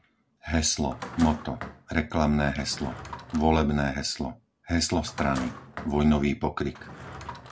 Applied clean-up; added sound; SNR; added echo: none; Drawer open or close; 15 dB; none.